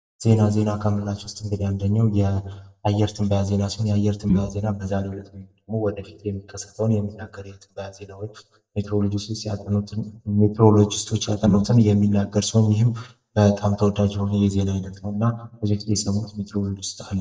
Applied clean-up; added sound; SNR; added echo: neural mask model DeepFilterNet 3.